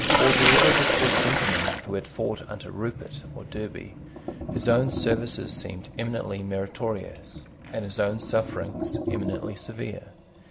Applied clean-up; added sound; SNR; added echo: none; Sink (filling or washing); -2 dB; none.